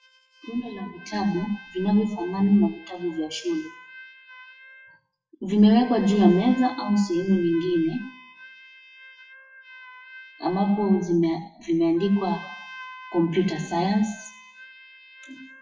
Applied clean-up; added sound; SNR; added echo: classical method WPE with log-MMSE.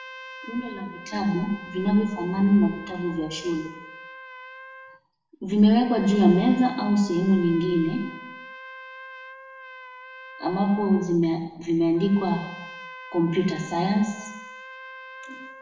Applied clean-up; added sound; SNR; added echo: none; Trumpet; 17 dB; reverberation time 0.8 s.